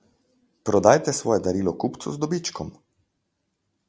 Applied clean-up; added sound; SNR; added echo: none; none; none; none.